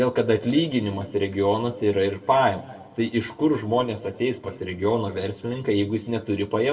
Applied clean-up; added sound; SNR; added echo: none; none; none; reverberation time 1.7 s.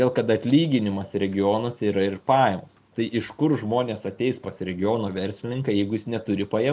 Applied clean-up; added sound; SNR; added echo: none; none; none; none.